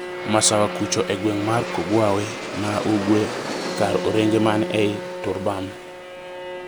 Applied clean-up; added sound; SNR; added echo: none; Bowed string instrument + Aircraft; 7 dB; none.